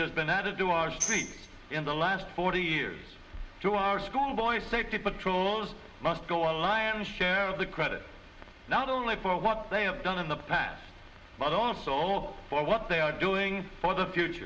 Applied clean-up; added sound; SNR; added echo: none; Tambourine; 8 dB; reverberation time 1.2 s.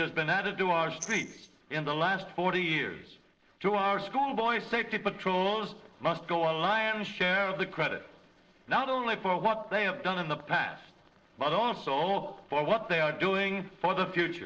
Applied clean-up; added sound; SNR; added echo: neural separator model SepFormer DNS4.